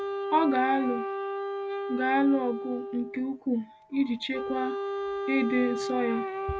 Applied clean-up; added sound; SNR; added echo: none; Wind instrument, woodwind instrument; 4 dB; none.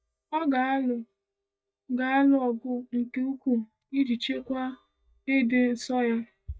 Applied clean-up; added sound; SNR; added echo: neural mask model DeepFilterNet 3.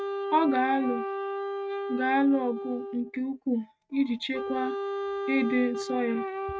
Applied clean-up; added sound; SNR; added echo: neural mask model RNNoise.